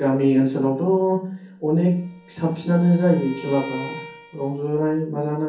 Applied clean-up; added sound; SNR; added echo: none; Bowed string instrument; 18 dB; reverberation time 0.6 s.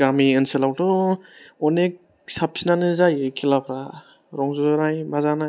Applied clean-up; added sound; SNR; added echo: none; none; none; none.